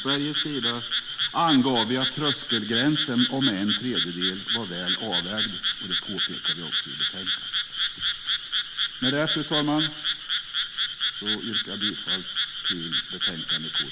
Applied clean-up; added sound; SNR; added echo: none; Frog; -2 dB; none.